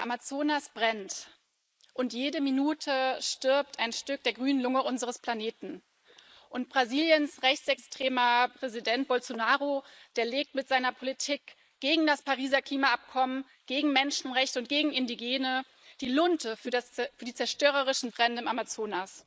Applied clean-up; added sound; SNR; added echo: neural mask model Resemble Enhance denoiser.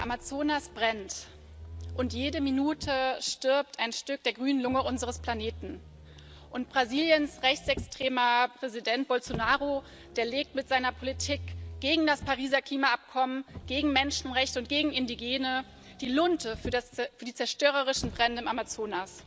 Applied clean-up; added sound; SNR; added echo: none; Motor vehicle (road); 15 dB; none.